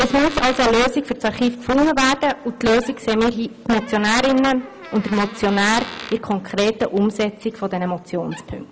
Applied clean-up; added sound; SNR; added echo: none; Door; 20 dB; none.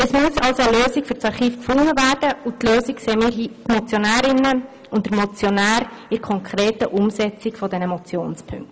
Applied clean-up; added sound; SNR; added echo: none; none; none; none.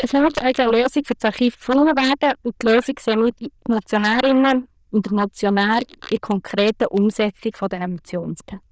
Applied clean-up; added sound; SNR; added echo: neural diffusion model UNIVERSE++.